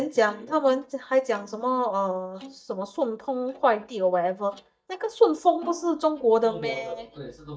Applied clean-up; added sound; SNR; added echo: neural mask model DeepFilterNet 3.